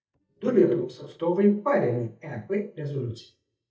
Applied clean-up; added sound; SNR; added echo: neural mask model DeepFilterNet 3.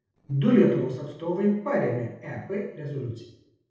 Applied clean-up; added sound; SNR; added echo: neural separator model SepFormer DNS4.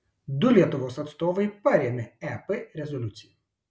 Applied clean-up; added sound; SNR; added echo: none; none; none; none.